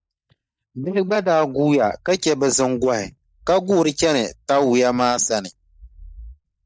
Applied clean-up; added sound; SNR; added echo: neural mask model DeepFilterNet 3.